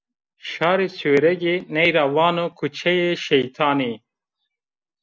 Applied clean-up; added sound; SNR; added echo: none; none; none; none.